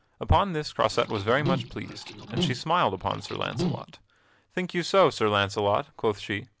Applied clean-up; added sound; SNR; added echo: none; Liquid; 6 dB; none.